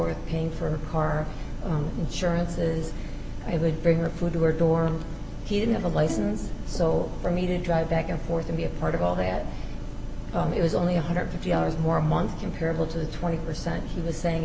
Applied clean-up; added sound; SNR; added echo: none; Bowed string instrument; 12 dB; none.